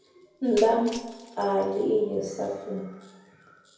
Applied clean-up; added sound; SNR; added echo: none; Shatter; 20 dB; reverberation time 0.9 s.